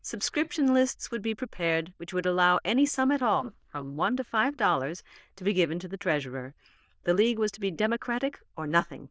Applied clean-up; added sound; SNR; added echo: neural diffusion model UNIVERSE++.